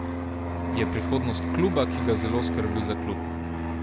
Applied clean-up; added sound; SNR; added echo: none; Fixed-wing aircraft, airplane; -2 dB; none.